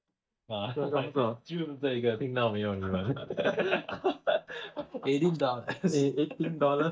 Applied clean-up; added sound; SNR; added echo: neural mask model DeepFilterNet 3.